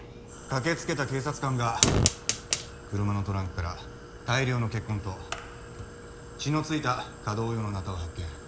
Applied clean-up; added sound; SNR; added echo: none; Fire; 3 dB; none.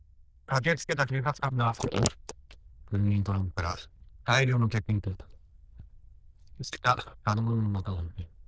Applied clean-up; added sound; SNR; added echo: neural diffusion model UNIVERSE++.